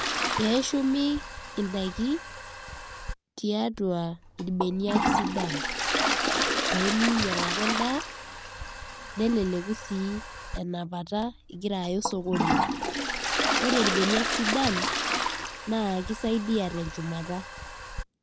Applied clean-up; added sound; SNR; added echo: none; Toilet flush; 1 dB; none.